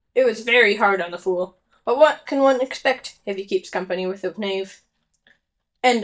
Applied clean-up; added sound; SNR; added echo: neural mask model DeepFilterNet 3.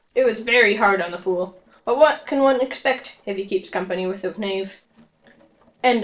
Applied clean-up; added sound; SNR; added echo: neural separator model SepFormer DNS4.